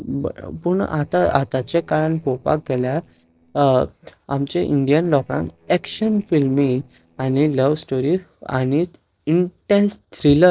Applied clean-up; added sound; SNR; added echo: neural separator model SepFormer DNS4.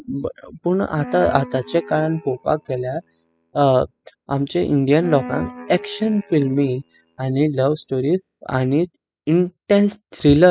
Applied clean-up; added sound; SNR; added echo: classical method spectral subtraction.